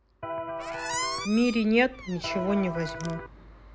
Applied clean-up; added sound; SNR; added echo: none; Electric guitar + Squeak; 6 dB; none.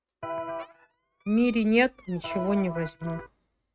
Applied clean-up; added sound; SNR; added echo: neural mask model RNNoise.